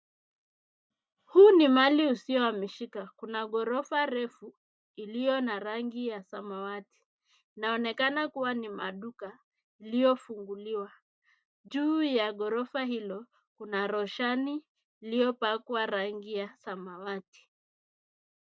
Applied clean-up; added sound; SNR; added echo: none; none; none; none.